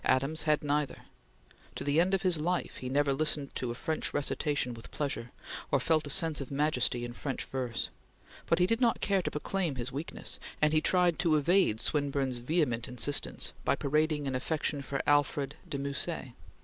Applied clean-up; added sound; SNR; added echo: none; none; none; none.